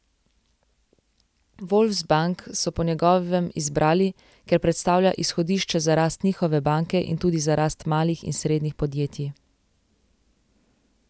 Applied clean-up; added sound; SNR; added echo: none; none; none; none.